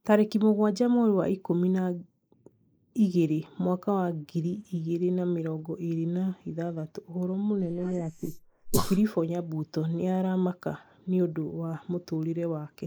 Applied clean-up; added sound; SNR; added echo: neural mask model Resemble Enhance denoiser.